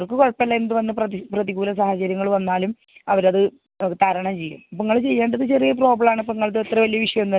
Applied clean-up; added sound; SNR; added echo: none; none; none; none.